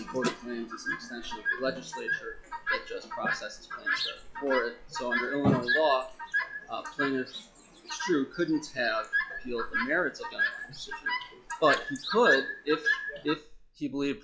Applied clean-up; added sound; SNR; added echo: classical method log-MMSE.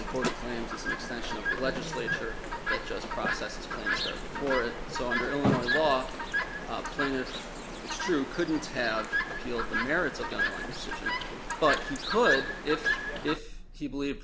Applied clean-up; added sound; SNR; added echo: none; Chirp, tweet; 1 dB; none.